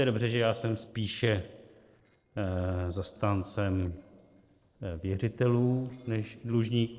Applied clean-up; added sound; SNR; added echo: neural separator model SepFormer DNS4.